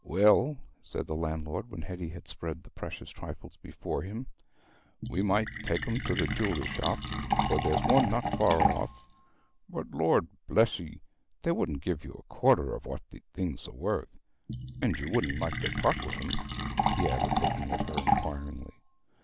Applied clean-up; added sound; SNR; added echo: none; Fill (with liquid); 4 dB; none.